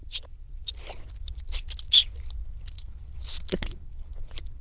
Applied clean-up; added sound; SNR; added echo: neural diffusion model UNIVERSE++.